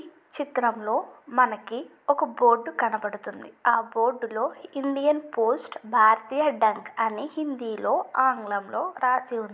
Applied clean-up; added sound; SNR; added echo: none; none; none; none.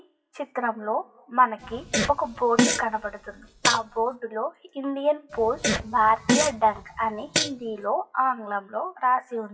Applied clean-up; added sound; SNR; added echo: classical method WPE with log-MMSE.